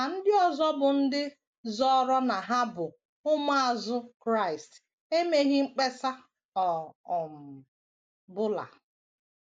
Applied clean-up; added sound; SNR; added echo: none; none; none; none.